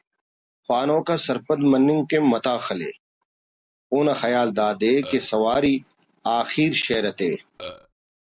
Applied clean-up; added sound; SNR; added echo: none; Burping, eructation; 15 dB; none.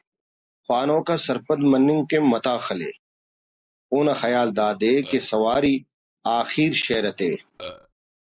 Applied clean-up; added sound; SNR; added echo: neural mask model Resemble Enhance denoiser.